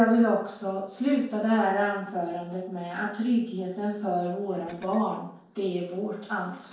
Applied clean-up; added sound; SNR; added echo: neural separator model SepFormer DNS4.